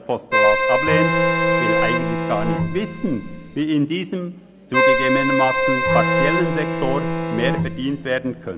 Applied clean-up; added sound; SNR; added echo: none; Keyboard (musical) + Bowed string instrument; -4 dB; none.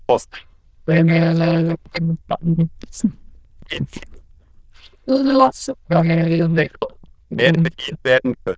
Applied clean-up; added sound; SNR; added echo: neural diffusion model UNIVERSE++.